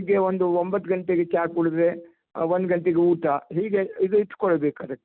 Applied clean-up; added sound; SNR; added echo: none; none; none; none.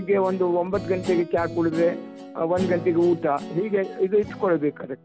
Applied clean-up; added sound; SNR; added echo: none; Guitar; 12 dB; none.